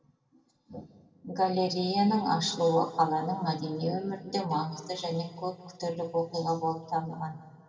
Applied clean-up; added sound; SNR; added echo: none; none; none; reverberation time 1.9 s.